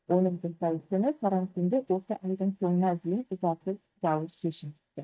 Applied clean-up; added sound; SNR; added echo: neural mask model DeepFilterNet 3.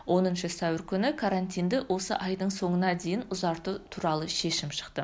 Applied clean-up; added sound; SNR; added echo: none; none; none; none.